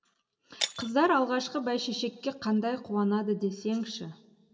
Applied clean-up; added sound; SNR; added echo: none; Shatter; 13 dB; reverberation time 1.3 s.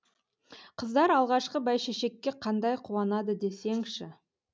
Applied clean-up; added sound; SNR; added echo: none; none; none; none.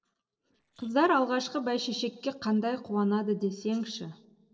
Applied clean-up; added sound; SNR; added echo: neural separator model SepFormer DNS4.